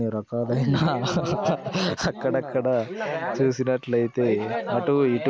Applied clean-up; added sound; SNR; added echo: none; none; none; none.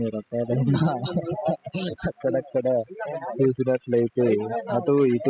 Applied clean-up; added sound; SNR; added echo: classical method spectral subtraction.